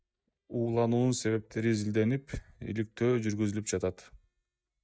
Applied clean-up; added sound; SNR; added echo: neural mask model DeepFilterNet 3.